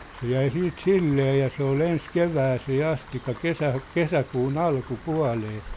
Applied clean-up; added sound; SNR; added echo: none; Rain; 18 dB; none.